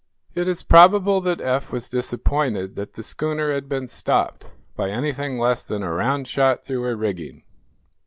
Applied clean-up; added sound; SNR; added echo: none; none; none; none.